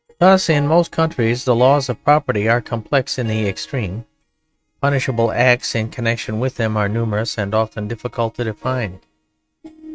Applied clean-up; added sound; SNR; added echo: neural mask model RNNoise.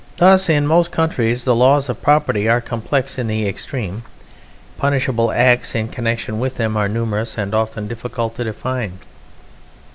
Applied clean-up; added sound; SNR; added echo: none; none; none; none.